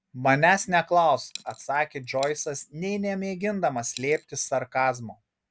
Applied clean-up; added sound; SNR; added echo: none; Coin (dropping); 20 dB; none.